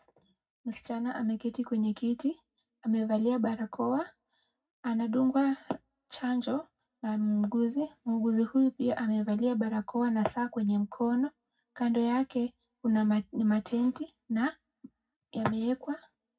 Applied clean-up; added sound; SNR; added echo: none; none; none; reverberation time 0.4 s.